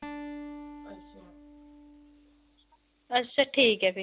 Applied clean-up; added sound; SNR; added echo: none; Acoustic guitar; 15 dB; none.